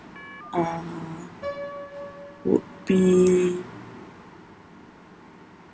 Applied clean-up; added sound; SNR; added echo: none; Telephone + Piano; 16 dB; none.